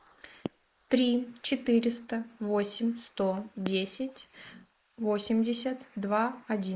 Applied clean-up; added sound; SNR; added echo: neural mask model Resemble Enhance denoiser.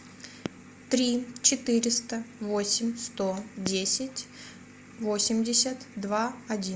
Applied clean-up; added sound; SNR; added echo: none; Fireworks; 16 dB; none.